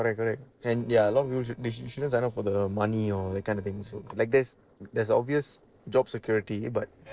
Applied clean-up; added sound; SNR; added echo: neural separator model SepFormer DNS4.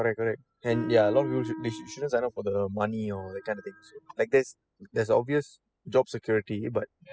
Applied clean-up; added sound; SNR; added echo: classical method spectral subtraction.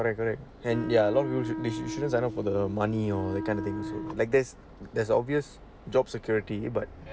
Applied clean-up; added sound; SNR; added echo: none; Wind instrument, woodwind instrument; 7 dB; none.